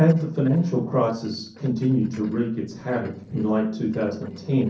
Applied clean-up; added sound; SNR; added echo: neural separator model SepFormer DNS4.